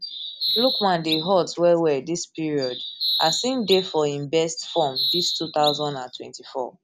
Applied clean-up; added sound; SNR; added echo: none; Bird vocalization, bird call, bird song; 4 dB; none.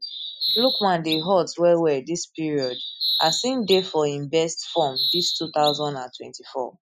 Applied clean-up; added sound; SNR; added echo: classical method Wiener filter.